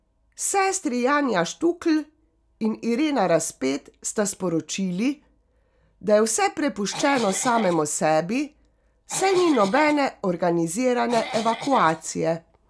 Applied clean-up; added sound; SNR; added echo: none; Cough; 11 dB; none.